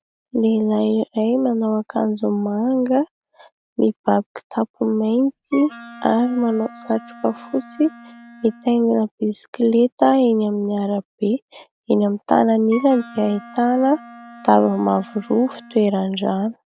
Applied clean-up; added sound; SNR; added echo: none; Wind instrument, woodwind instrument; 20 dB; none.